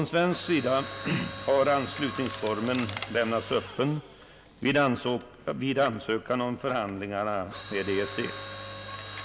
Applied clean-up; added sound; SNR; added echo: none; Mechanisms; 10 dB; none.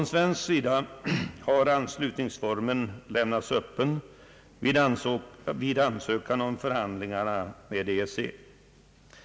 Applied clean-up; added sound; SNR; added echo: none; none; none; none.